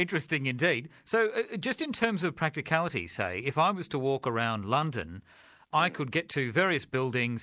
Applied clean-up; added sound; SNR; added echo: none; none; none; none.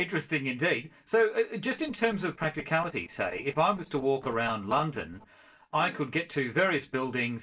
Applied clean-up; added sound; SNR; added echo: neural separator model SepFormer DNS4.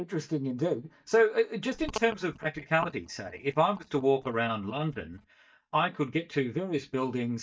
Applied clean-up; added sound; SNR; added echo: neural mask model DeepFilterNet 3.